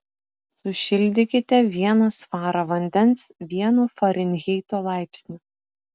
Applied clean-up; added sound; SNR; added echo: none; none; none; none.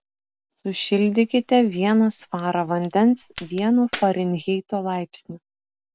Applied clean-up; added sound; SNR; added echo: none; Crack; 20 dB; none.